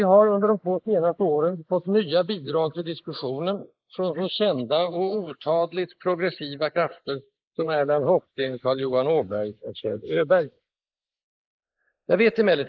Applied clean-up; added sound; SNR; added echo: neural mask model Resemble Enhance denoiser.